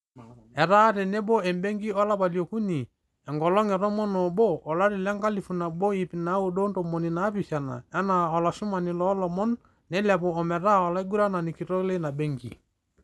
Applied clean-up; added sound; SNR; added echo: none; none; none; none.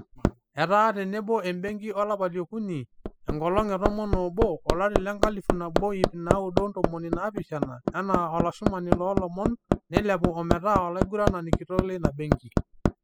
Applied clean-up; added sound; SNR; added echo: classical method spectral subtraction.